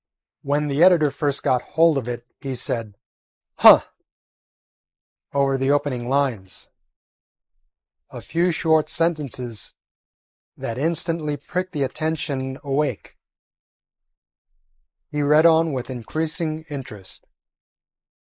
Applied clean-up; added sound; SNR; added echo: neural mask model Resemble Enhance denoiser.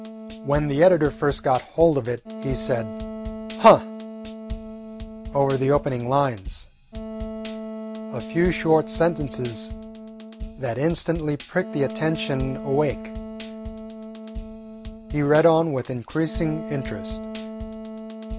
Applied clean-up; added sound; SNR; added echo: none; Drum kit + Wind instrument, woodwind instrument; 10 dB; none.